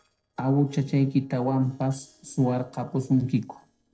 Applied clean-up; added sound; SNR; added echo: neural separator model SepFormer DNS4.